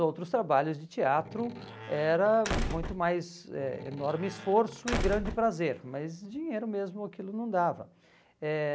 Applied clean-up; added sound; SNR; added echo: none; Squeak / Slam / Wood; 6 dB; none.